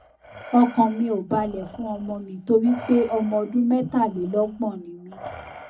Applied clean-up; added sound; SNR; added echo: none; Respiratory sounds; 18 dB; reverberation time 0.4 s.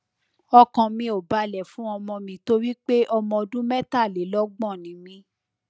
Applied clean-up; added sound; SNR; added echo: none; none; none; none.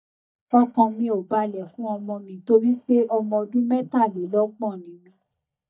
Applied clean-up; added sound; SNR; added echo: neural mask model DeepFilterNet 3.